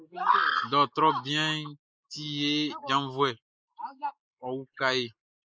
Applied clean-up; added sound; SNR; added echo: neural mask model Resemble Enhance denoiser.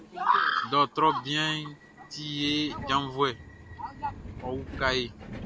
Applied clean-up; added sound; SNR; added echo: none; Subway, metro, underground; 14 dB; none.